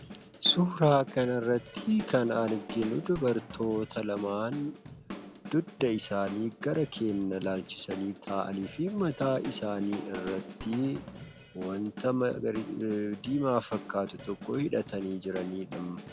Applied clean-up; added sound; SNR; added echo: none; Drum kit; 13 dB; none.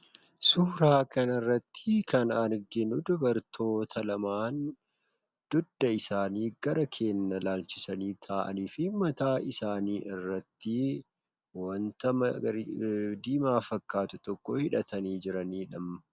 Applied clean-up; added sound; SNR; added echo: none; none; none; none.